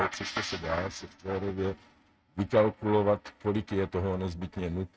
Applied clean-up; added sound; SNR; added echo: neural mask model RNNoise.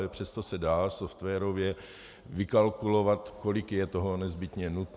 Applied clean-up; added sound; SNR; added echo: none; none; none; none.